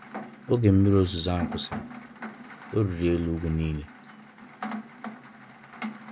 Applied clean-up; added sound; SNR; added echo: none; Rain; 12 dB; none.